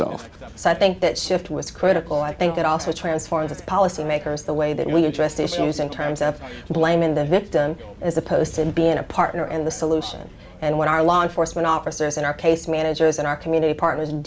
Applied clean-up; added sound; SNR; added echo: none; none; none; none.